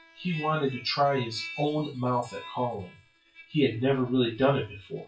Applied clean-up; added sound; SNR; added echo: classical method WPE with log-MMSE.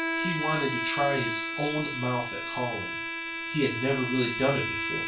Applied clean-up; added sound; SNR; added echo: none; Bowed string instrument; 2 dB; reverberation time 0.3 s.